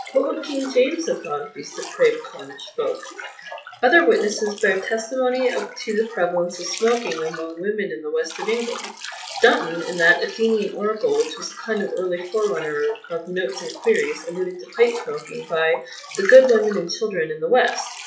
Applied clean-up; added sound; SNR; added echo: classical method WPE with log-MMSE.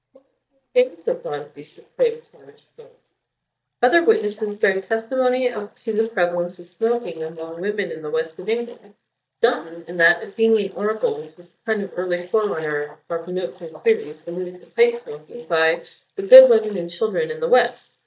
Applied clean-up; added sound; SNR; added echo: neural mask model DeepFilterNet 3.